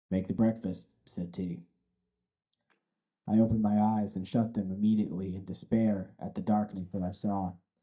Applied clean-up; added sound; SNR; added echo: neural mask model DeepFilterNet 3.